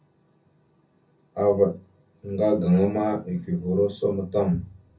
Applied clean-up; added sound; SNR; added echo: none; none; none; reverberation time 0.3 s.